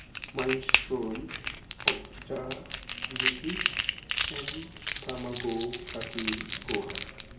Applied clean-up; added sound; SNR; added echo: none; Crackle; -3 dB; reverberation time 1.5 s.